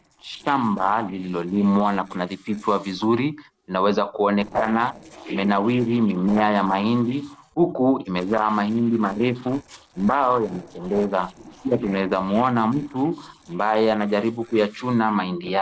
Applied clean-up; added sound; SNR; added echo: neural separator model SepFormer DNS4.